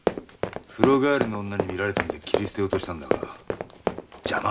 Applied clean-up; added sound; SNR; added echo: none; Run; 1 dB; none.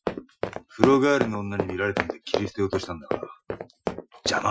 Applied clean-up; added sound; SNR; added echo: classical method Wiener filter.